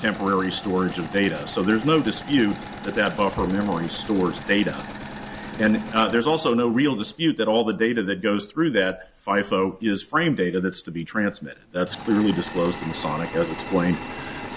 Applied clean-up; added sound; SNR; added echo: none; Engine / Mechanisms; 14 dB; none.